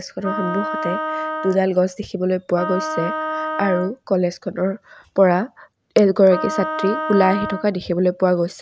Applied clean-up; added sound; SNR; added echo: none; Wind instrument, woodwind instrument; 7 dB; none.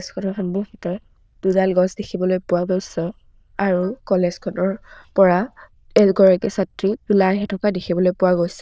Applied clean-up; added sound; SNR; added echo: neural diffusion model UNIVERSE++.